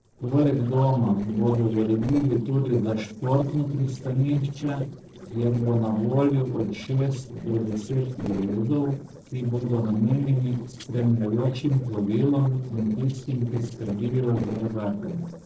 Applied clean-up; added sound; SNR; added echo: neural separator model SepFormer DNS4.